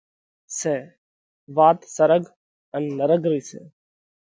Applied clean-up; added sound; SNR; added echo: none; none; none; none.